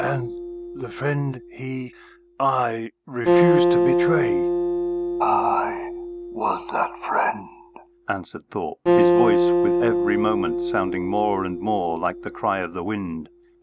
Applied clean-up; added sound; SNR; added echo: none; Acoustic guitar; -2 dB; none.